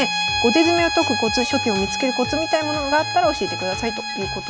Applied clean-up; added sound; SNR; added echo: none; Bowed string instrument; 4 dB; none.